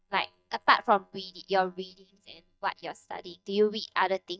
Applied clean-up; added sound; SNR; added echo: neural mask model DeepFilterNet 3.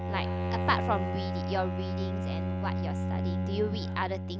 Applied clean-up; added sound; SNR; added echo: none; Bowed string instrument; -3 dB; none.